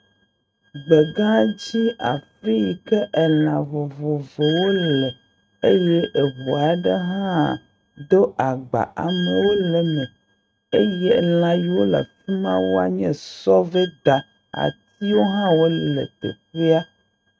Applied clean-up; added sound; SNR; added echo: neural mask model RNNoise.